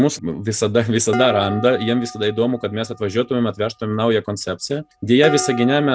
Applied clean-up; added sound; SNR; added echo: none; Dishes, pots, and pans; 13 dB; none.